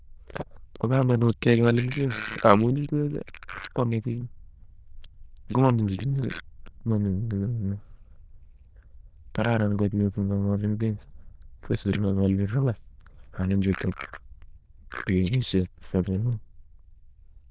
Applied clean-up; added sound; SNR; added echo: neural diffusion model UNIVERSE++.